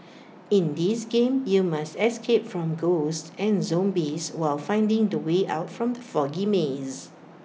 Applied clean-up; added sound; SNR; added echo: none; none; none; none.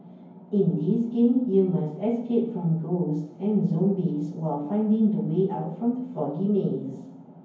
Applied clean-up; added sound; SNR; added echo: none; none; none; reverberation time 0.9 s.